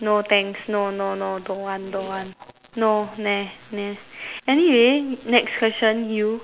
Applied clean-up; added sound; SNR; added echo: none; none; none; none.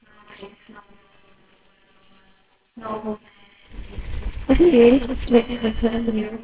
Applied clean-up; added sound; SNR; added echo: neural separator model SepFormer WHAMR!.